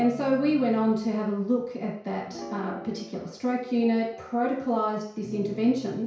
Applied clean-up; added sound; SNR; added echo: none; Guitar; 17 dB; reverberation time 0.6 s.